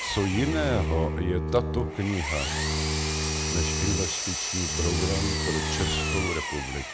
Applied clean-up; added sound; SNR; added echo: none; Power tool + Bowed string instrument; -1 dB; none.